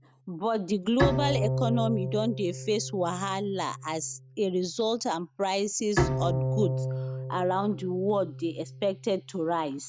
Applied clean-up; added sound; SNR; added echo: none; Bowed string instrument; 3 dB; none.